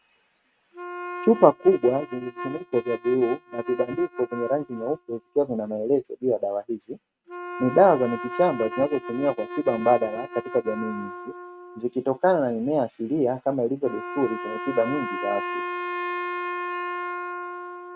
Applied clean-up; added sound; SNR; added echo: neural mask model RNNoise.